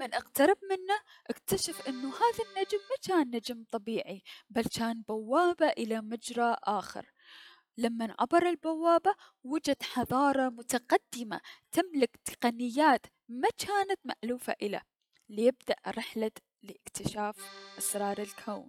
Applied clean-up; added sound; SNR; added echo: classical method log-MMSE.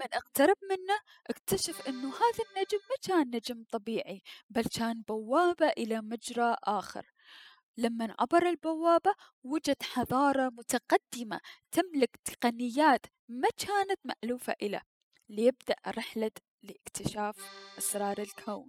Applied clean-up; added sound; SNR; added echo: classical method spectral subtraction.